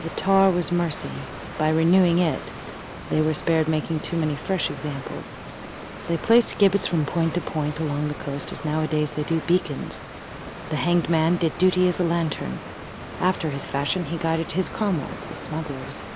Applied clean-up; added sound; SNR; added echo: none; Water; 12 dB; none.